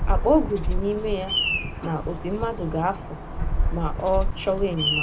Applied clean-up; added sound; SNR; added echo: none; Bird vocalization, bird call, bird song; -1 dB; none.